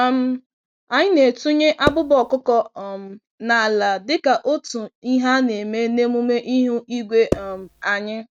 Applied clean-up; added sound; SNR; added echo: none; Percussion; 6 dB; none.